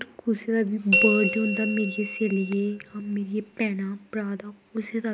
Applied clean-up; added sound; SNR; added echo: none; Bell; 2 dB; none.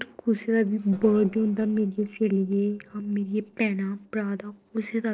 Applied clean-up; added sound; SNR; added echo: neural separator model SepFormer DNS4.